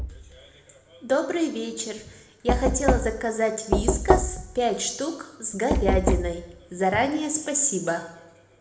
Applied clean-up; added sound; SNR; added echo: none; Knock; 2 dB; reverberation time 0.9 s.